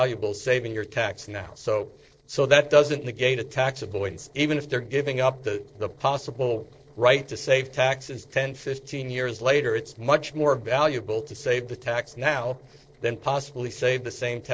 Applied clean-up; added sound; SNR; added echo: neural separator model SepFormer DNS4.